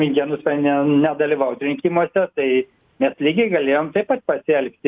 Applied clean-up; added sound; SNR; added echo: none; none; none; none.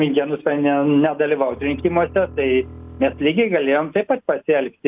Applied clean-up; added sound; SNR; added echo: none; Bowed string instrument; 19 dB; none.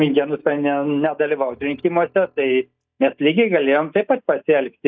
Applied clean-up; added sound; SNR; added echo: neural mask model DeepFilterNet 3.